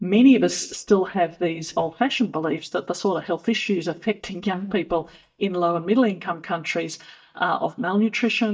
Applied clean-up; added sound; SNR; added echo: neural mask model DeepFilterNet 3.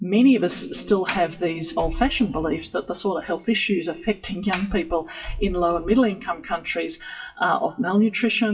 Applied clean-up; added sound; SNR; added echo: classical method WPE with log-MMSE.